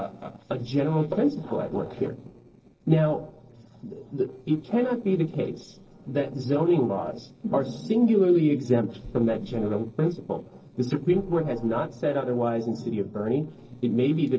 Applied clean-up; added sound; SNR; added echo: neural separator model SepFormer DNS4.